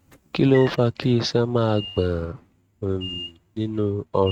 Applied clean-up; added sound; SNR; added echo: neural mask model RNNoise.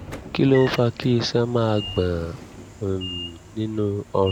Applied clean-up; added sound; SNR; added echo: none; Sliding door / Train; 14 dB; none.